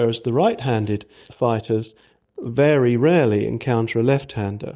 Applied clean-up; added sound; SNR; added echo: neural mask model DeepFilterNet 3.